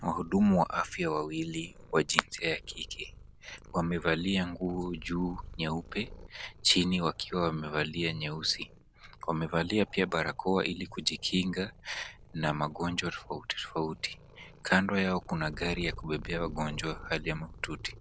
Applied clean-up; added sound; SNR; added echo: none; Purr; 17 dB; none.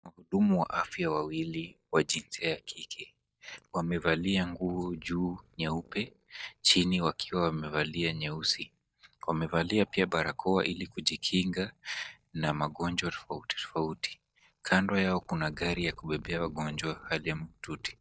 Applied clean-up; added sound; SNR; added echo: neural mask model DeepFilterNet 3.